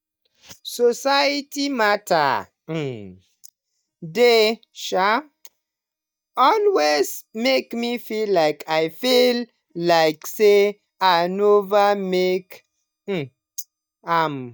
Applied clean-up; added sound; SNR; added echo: neural mask model DeepFilterNet 3.